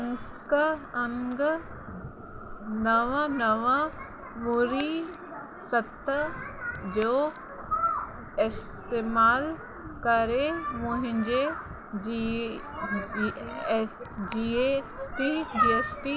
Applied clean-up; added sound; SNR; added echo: none; Crack + Meow / Purr; 20 dB; none.